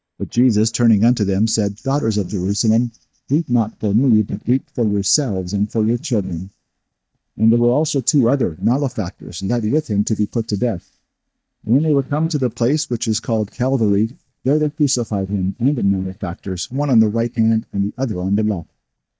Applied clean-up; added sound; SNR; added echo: neural mask model DeepFilterNet 3.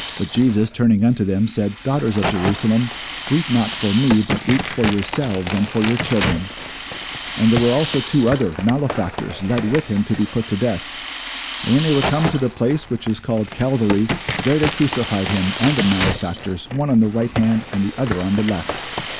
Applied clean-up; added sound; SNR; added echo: none; Crack + Rattle (instrument); 7 dB; none.